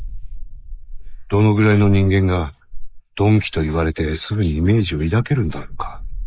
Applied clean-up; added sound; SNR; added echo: neural mask model Resemble Enhance denoiser.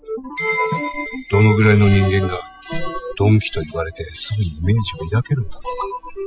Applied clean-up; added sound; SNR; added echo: classical method spectral subtraction.